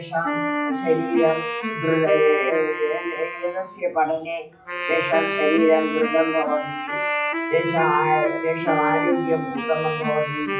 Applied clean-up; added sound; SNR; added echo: classical method WPE with log-MMSE.